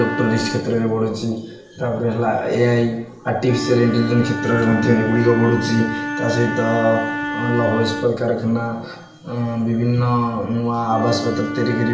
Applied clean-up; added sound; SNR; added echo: none; Wind instrument, woodwind instrument; 8 dB; reverberation time 0.8 s.